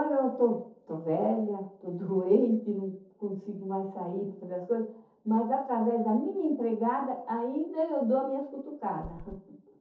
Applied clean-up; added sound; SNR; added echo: neural separator model SepFormer DNS4.